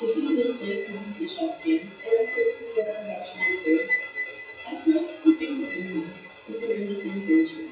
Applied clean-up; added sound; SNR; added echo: classical method WPE with log-MMSE.